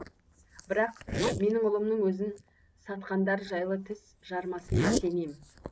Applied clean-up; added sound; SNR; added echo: neural mask model Resemble Enhance denoiser.